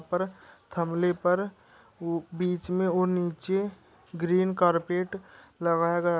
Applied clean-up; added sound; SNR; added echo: none; none; none; none.